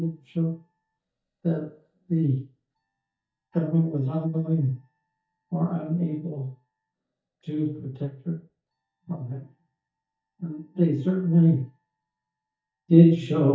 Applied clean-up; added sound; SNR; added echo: neural mask model DeepFilterNet 3.